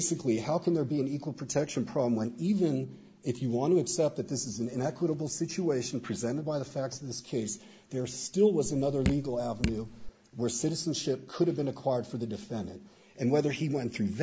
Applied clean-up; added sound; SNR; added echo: none; Drip; 5 dB; none.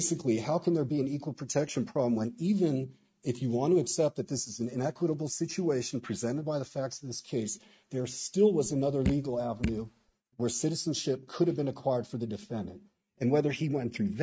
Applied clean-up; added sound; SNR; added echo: neural mask model RNNoise.